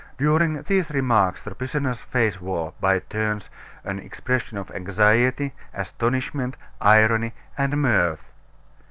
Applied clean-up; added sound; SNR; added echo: none; none; none; none.